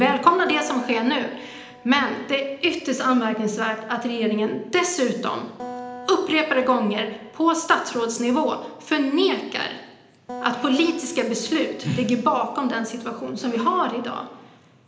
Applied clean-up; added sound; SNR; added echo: none; Acoustic guitar; 18 dB; reverberation time 0.9 s.